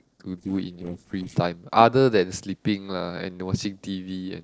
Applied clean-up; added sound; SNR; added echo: neural separator model SepFormer DNS4.